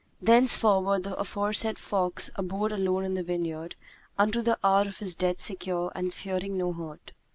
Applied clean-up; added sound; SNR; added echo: none; none; none; none.